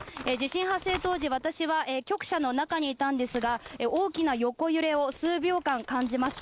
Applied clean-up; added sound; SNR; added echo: none; Crumpling, crinkling; 18 dB; none.